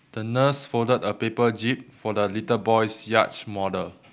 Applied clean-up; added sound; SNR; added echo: none; none; none; none.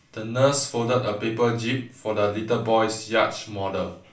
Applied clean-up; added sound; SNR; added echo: none; none; none; reverberation time 0.3 s.